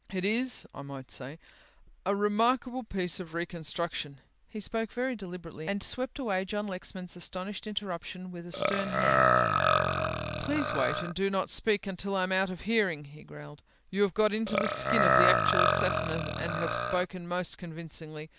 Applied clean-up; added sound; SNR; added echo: none; Burping, eructation; -4 dB; none.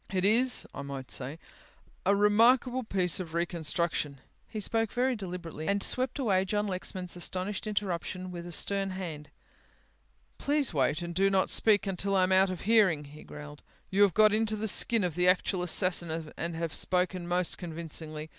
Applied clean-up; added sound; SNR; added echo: none; none; none; none.